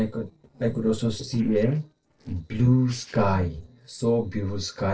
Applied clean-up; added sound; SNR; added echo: neural separator model SepFormer DNS4.